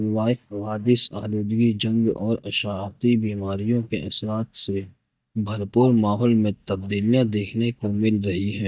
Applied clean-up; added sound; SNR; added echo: neural mask model DeepFilterNet 3.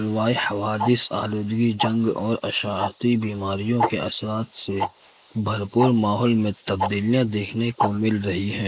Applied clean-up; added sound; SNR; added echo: neural mask model Resemble Enhance denoiser.